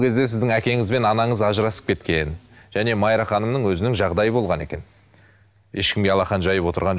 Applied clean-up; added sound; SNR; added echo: none; none; none; none.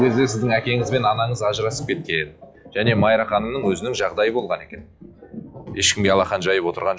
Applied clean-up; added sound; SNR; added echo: classical method log-MMSE.